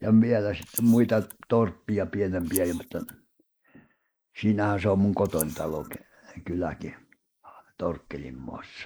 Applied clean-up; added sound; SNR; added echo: neural mask model Resemble Enhance denoiser.